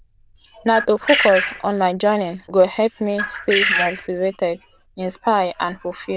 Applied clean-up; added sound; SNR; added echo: neural diffusion model UNIVERSE++.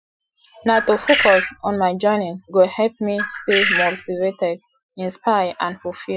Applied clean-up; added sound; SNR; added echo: classical method Wiener filter.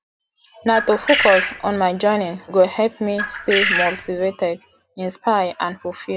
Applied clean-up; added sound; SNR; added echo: none; Bird; 2 dB; none.